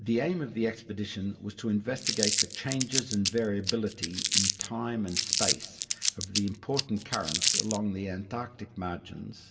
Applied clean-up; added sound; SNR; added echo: none; Crumpling, crinkling; -1 dB; reverberation time 1.5 s.